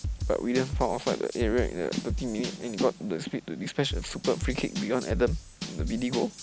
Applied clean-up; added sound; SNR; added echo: none; Drum / Drum kit; 6 dB; none.